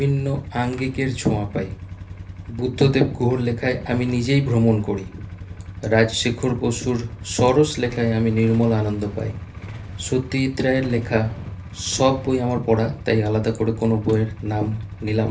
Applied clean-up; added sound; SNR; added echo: none; Idling / Engine starting / Motorcycle / Accelerating, revving, vroom; 13 dB; reverberation time 0.3 s.